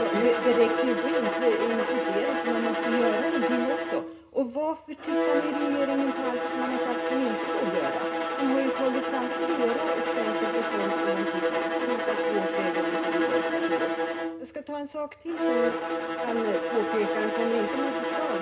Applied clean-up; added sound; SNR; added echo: none; Bowed string instrument; -2 dB; reverberation time 0.2 s.